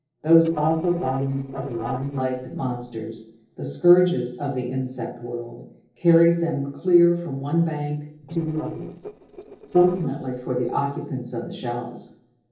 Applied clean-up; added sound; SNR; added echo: neural separator model SepFormer DNS4.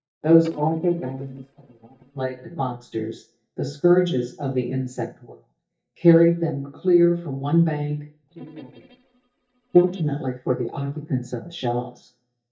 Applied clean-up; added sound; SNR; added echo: neural mask model DeepFilterNet 3.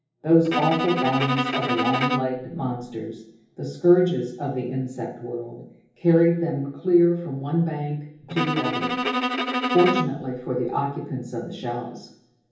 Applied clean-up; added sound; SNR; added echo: none; Bowed string instrument; 3 dB; reverberation time 0.7 s.